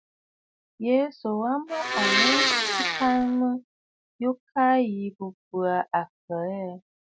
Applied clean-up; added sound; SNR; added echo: none; Domestic sounds, home sounds; -2 dB; none.